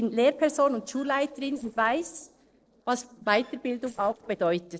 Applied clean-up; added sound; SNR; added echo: neural separator model SepFormer DNS4.